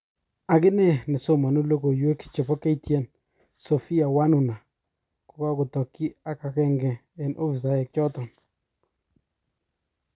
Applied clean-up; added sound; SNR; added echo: none; none; none; none.